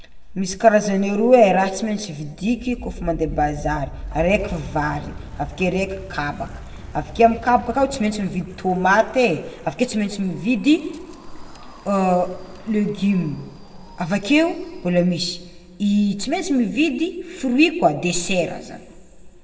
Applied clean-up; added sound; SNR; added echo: none; Wind; 18 dB; reverberation time 1.1 s.